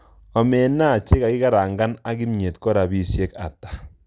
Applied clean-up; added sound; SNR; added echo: none; none; none; none.